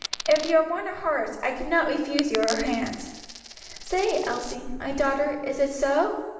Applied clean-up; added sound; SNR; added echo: none; Coin (dropping); 14 dB; reverberation time 1.1 s.